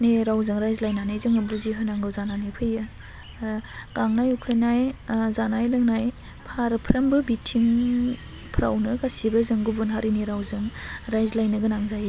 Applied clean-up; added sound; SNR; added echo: none; none; none; none.